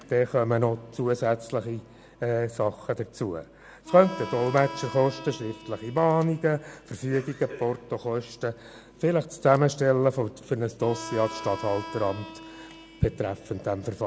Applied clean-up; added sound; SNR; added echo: none; Harmonica; 17 dB; none.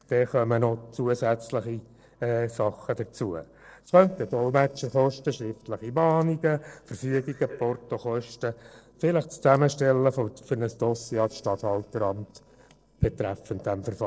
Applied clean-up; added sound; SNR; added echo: neural separator model SepFormer DNS4.